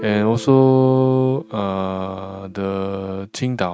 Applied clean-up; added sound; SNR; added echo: neural mask model RNNoise.